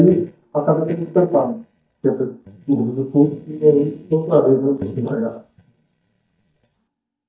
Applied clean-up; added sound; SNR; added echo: neural mask model DeepFilterNet 3.